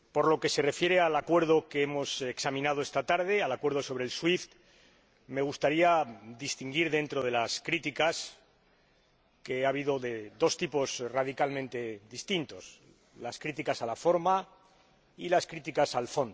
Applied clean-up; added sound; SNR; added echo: none; none; none; none.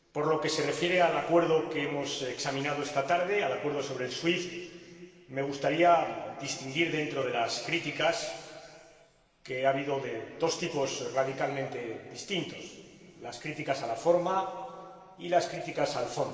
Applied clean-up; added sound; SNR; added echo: none; none; none; reverberation time 2.4 s.